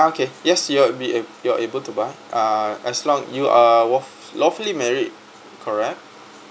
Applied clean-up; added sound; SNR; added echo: none; none; none; none.